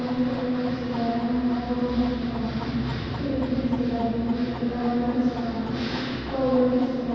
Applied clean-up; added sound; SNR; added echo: none; Chicken, rooster; 19 dB; reverberation time 2.0 s.